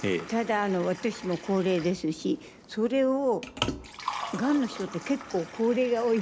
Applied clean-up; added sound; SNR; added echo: none; Liquid; 12 dB; none.